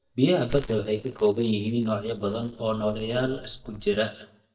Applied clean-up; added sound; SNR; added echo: neural mask model DeepFilterNet 3.